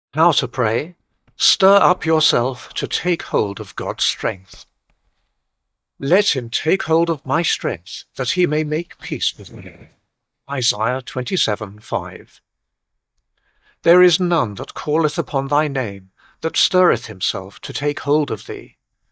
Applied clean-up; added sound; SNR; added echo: neural mask model DeepFilterNet 3.